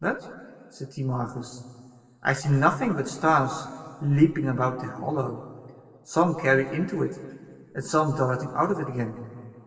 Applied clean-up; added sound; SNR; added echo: none; none; none; reverberation time 2.0 s.